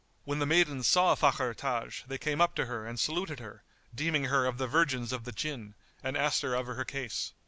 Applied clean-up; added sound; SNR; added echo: none; none; none; none.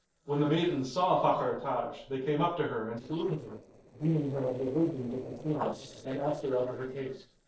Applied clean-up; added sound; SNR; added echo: neural separator model SepFormer DNS4.